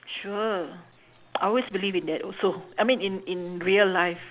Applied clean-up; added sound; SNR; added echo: none; none; none; none.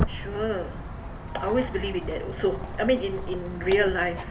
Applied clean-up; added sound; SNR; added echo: none; Walk, footsteps; 5 dB; reverberation time 0.3 s.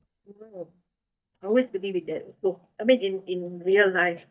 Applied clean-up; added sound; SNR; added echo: neural mask model DeepFilterNet 3.